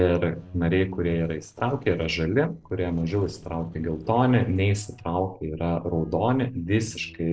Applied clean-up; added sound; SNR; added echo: neural separator model SepFormer DNS4.